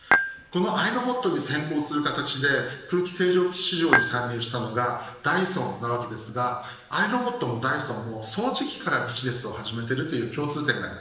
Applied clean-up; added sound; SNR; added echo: none; Dishes, pots, and pans / Chink, clink; -3 dB; reverberation time 1.3 s.